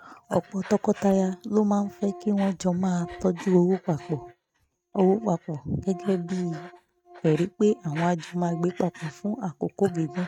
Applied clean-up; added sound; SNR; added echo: neural mask model RNNoise.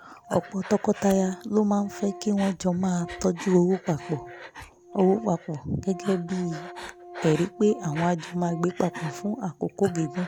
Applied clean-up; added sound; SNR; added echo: none; Organ + Breathing; 14 dB; none.